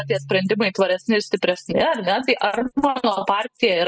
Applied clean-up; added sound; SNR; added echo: classical method spectral subtraction.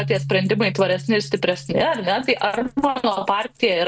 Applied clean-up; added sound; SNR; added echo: none; Keys jangling + Keyboard (musical); 13 dB; none.